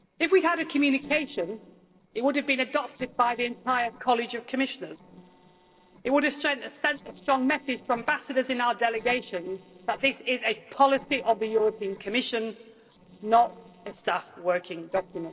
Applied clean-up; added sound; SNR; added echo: neural separator model SepFormer DNS4.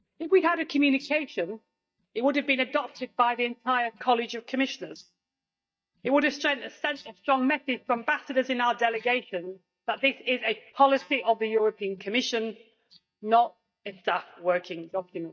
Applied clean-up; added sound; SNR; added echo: neural mask model DeepFilterNet 3.